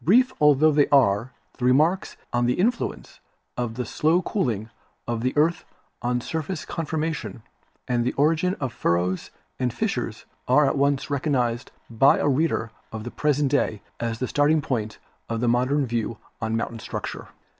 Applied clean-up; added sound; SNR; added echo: none; none; none; none.